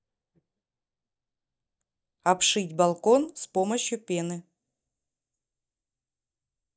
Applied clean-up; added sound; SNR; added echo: neural mask model DeepFilterNet 3.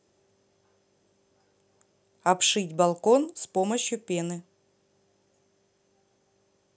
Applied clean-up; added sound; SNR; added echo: none; none; none; none.